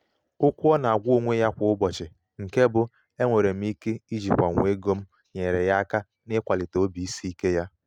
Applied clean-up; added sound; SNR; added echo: none; none; none; none.